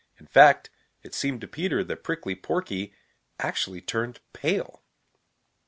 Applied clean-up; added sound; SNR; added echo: none; none; none; none.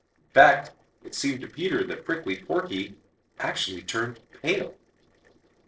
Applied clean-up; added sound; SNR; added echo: neural separator model SepFormer DNS4.